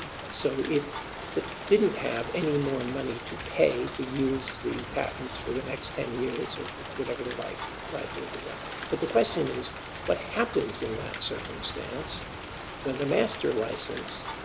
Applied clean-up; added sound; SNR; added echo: none; Rain; 8 dB; none.